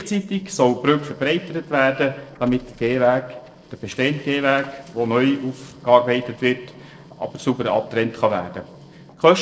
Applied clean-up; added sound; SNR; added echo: neural separator model SepFormer DNS4.